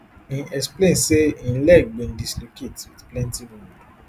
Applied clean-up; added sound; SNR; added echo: none; none; none; none.